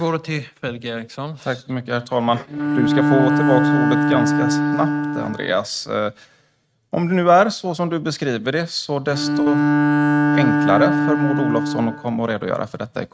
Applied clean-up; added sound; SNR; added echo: neural mask model RNNoise.